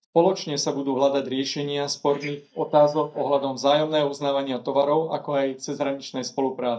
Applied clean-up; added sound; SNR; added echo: neural mask model DeepFilterNet 3.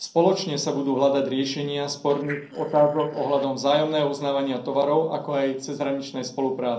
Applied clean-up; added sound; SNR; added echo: neural separator model SepFormer DNS4.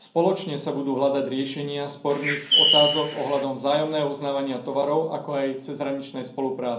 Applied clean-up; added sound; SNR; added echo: none; Bird; -4 dB; reverberation time 0.6 s.